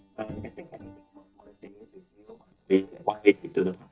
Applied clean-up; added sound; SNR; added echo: neural mask model DeepFilterNet 3.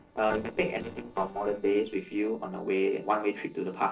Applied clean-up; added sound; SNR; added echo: neural separator model SepFormer DNS4.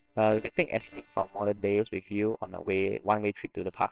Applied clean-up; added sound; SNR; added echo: neural separator model SepFormer WHAMR!.